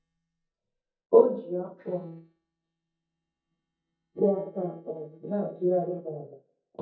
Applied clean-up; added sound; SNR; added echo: neural mask model DeepFilterNet 3.